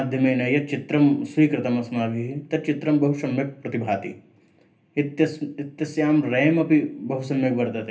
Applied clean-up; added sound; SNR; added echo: none; none; none; reverberation time 0.3 s.